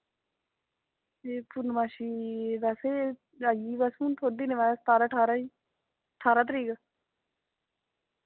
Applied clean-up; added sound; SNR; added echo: none; none; none; none.